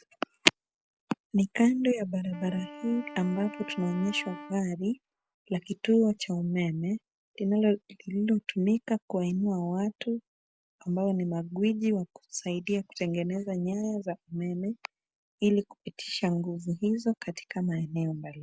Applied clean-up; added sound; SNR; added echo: none; Wind instrument, woodwind instrument; 15 dB; none.